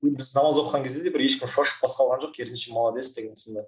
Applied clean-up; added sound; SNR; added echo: none; none; none; none.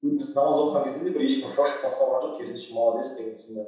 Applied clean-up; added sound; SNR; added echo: none; none; none; reverberation time 0.7 s.